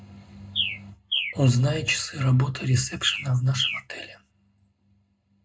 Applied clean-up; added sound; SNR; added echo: none; Bird; 6 dB; reverberation time 0.2 s.